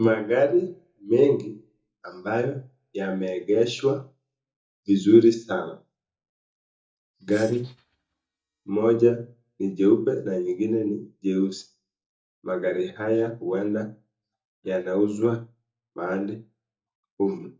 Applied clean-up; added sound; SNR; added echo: neural mask model DeepFilterNet 3.